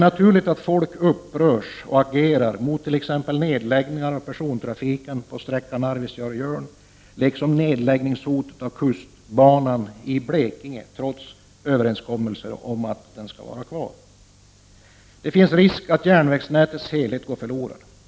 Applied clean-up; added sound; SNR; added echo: none; none; none; none.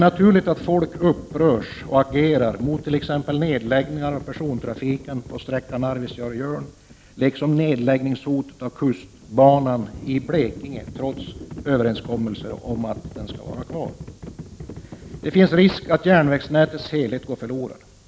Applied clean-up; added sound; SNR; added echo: none; Livestock, farm animals, working animals; 16 dB; none.